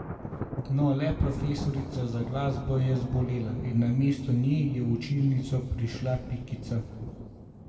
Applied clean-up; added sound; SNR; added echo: none; Thunder; 10 dB; reverberation time 1.7 s.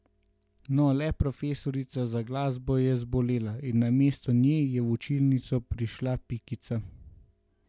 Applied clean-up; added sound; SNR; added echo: none; none; none; none.